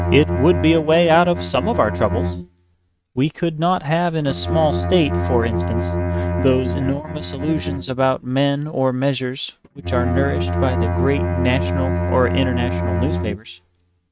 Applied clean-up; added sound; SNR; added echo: neural mask model RNNoise.